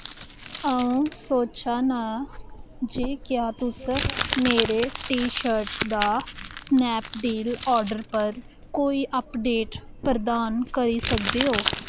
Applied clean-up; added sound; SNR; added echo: none; Crumpling, crinkling; 7 dB; none.